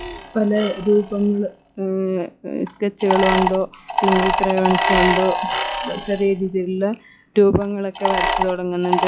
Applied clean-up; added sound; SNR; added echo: classical method log-MMSE.